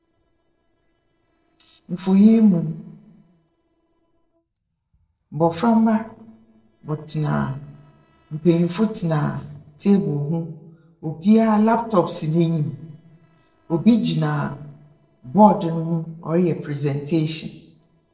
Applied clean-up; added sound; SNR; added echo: neural separator model SepFormer DNS4.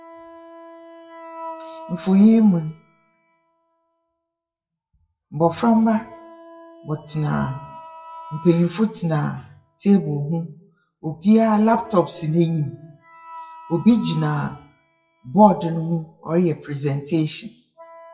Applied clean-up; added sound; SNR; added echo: classical method WPE with log-MMSE.